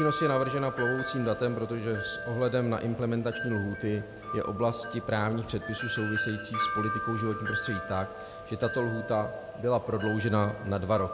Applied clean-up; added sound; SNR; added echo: none; Wind chime; 6 dB; none.